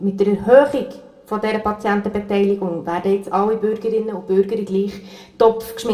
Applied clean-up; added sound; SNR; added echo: none; none; none; reverberation time 0.3 s.